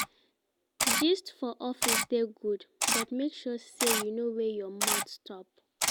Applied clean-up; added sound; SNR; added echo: none; Camera; 0 dB; none.